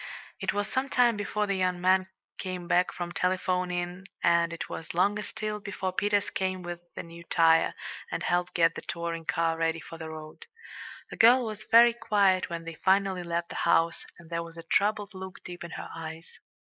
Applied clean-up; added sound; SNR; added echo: neural mask model Resemble Enhance denoiser.